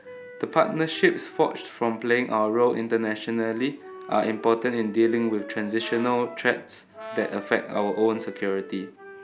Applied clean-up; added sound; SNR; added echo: none; Brass instrument + Wind instrument, woodwind instrument; 17 dB; none.